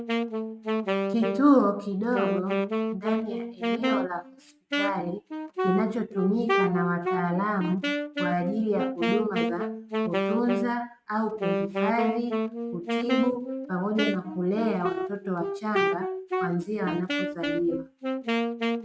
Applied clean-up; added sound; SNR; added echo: neural mask model RNNoise.